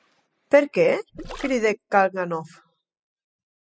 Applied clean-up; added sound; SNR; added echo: classical method spectral subtraction.